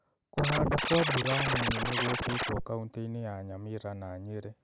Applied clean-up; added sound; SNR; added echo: none; Scratching (performance technique); -3 dB; none.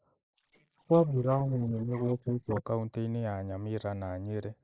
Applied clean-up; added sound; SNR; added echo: neural mask model Resemble Enhance denoiser.